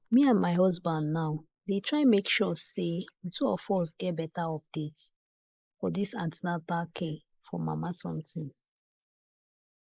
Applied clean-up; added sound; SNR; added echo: neural mask model Resemble Enhance denoiser.